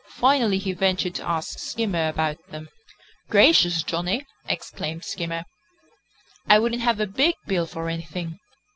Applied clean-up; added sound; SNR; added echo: none; none; none; none.